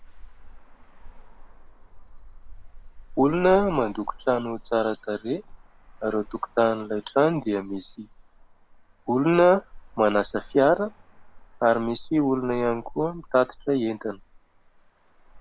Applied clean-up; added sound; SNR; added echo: none; Traffic noise, roadway noise; 18 dB; none.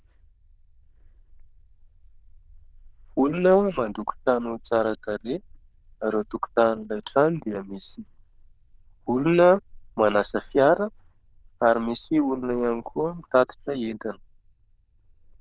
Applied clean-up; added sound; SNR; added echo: neural diffusion model UNIVERSE++.